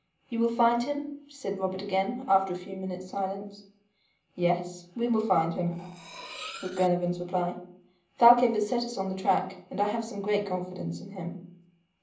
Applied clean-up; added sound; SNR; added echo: none; Cutlery, silverware; 15 dB; reverberation time 0.6 s.